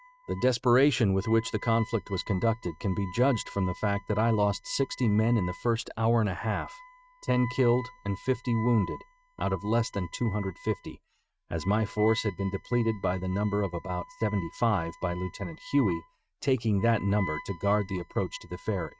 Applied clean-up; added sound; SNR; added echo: neural mask model RNNoise.